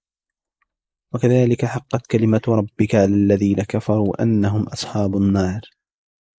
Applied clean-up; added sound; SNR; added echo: neural mask model Resemble Enhance denoiser.